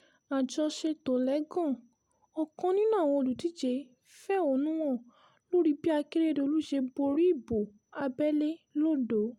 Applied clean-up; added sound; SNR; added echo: none; none; none; none.